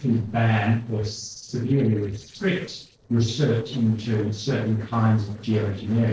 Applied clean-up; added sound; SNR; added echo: neural separator model SepFormer DNS4.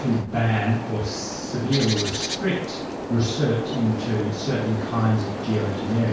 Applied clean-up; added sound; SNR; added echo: none; Bird; 6 dB; reverberation time 0.5 s.